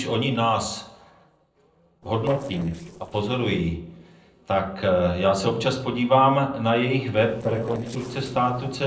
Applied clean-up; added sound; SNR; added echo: neural separator model SepFormer DNS4.